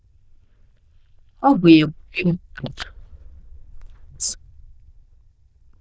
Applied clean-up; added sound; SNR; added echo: neural diffusion model UNIVERSE++.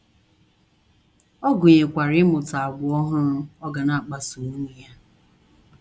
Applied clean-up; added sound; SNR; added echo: none; none; none; none.